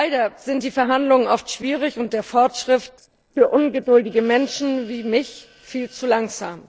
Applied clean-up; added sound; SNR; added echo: neural separator model SepFormer DNS4.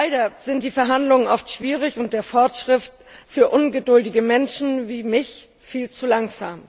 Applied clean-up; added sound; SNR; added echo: none; none; none; none.